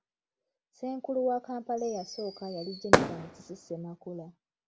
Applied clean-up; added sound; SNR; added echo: none; Fireworks; -5 dB; none.